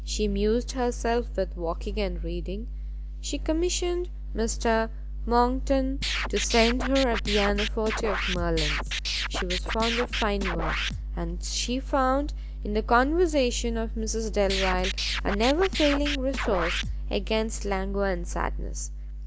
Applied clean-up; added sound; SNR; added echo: none; Scratching (performance technique); 5 dB; none.